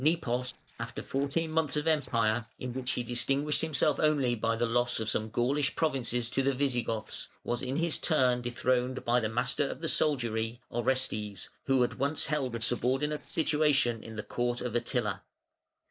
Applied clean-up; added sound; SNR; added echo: neural separator model SepFormer DNS4.